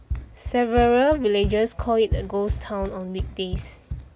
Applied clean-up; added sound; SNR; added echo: none; Run; 8 dB; none.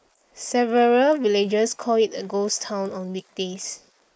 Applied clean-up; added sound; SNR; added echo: neural mask model Resemble Enhance denoiser.